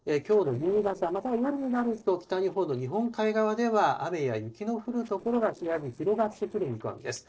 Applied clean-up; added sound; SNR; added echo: neural separator model SepFormer DNS4.